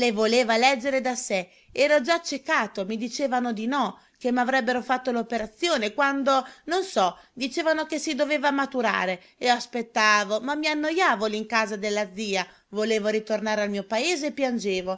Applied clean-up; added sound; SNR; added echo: none; none; none; none.